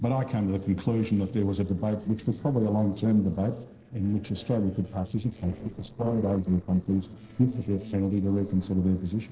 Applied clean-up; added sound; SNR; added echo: neural separator model SepFormer DNS4.